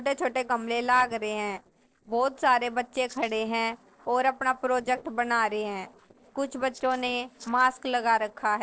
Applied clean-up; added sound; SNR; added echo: neural separator model SepFormer DNS4.